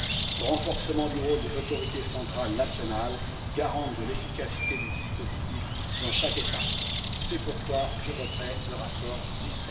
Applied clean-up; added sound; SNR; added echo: none; Bird; -1 dB; reverberation time 2.1 s.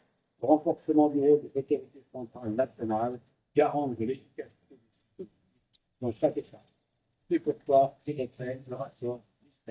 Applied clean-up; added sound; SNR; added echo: neural mask model DeepFilterNet 3.